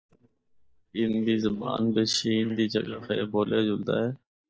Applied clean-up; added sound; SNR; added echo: neural mask model DeepFilterNet 3.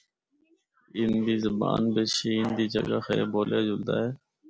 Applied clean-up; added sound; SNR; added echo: none; none; none; none.